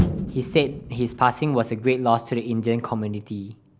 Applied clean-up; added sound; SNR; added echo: none; Motor vehicle (road); 8 dB; none.